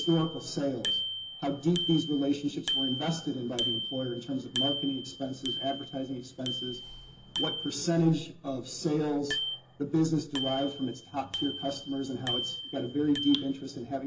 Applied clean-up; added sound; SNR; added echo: none; Bicycle bell; 6 dB; reverberation time 0.2 s.